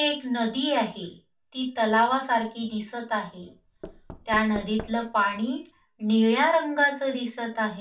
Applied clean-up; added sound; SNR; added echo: none; Knock / Wood; 17 dB; reverberation time 0.2 s.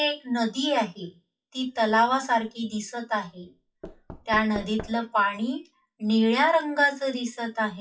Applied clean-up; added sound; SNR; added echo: classical method WPE with log-MMSE.